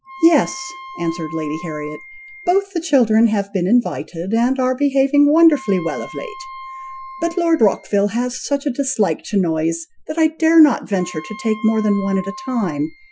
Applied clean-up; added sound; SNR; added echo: classical method Wiener filter.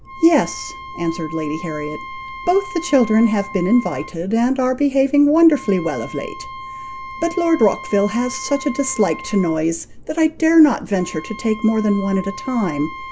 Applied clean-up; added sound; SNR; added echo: none; Wind instrument, woodwind instrument; 15 dB; none.